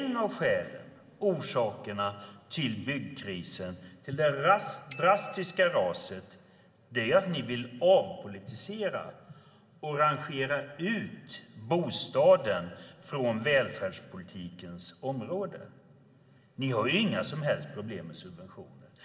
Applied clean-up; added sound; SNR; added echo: none; Bicycle bell; 14 dB; reverberation time 2.3 s.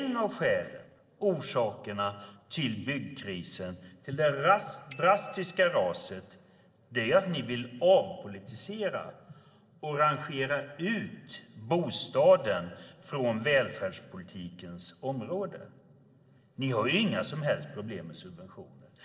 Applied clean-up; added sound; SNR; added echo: neural separator model SepFormer DNS4.